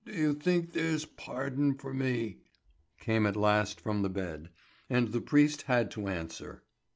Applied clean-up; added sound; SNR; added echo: none; none; none; none.